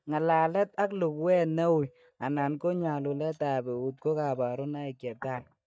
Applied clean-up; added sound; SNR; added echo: neural mask model DeepFilterNet 3.